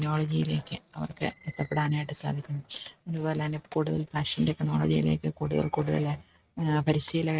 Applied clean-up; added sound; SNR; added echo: neural mask model RNNoise.